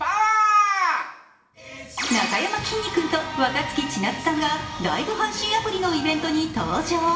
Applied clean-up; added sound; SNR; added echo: none; Trumpet; 18 dB; reverberation time 0.8 s.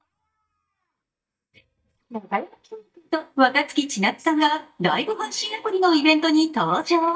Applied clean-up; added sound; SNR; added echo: neural mask model DeepFilterNet 3.